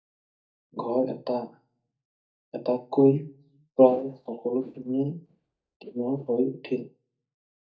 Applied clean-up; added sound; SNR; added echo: neural mask model DeepFilterNet 3.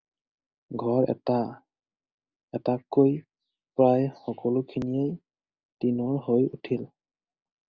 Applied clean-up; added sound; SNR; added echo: none; none; none; none.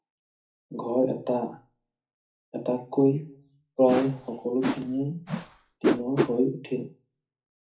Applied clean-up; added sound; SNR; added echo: classical method WPE with log-MMSE.